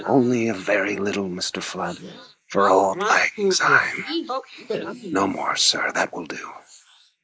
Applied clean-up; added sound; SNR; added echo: neural mask model Resemble Enhance denoiser.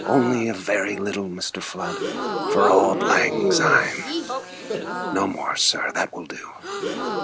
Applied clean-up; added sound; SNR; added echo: none; Crowd / Gasp; 3 dB; none.